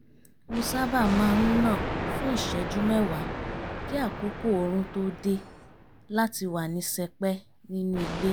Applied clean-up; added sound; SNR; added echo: none; Thunder; 6 dB; none.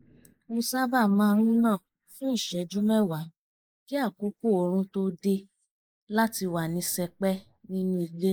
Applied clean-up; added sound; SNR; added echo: neural mask model Resemble Enhance denoiser.